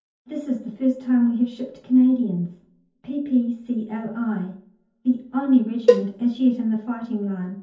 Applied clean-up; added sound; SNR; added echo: none; Cowbell; -1 dB; reverberation time 0.5 s.